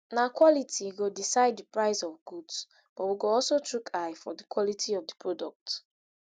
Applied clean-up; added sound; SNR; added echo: none; none; none; none.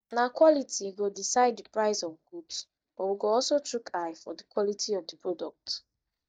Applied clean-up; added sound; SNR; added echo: neural mask model DeepFilterNet 3.